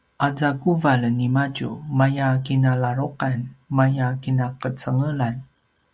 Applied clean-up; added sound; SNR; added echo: none; none; none; none.